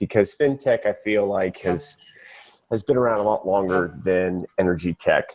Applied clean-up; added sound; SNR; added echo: none; Wind instrument, woodwind instrument; 13 dB; none.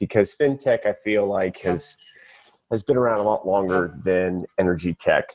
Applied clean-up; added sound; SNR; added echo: neural mask model RNNoise.